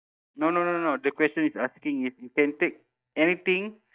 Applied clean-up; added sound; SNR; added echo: neural mask model DeepFilterNet 3.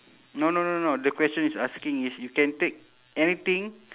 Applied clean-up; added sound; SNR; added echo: none; none; none; none.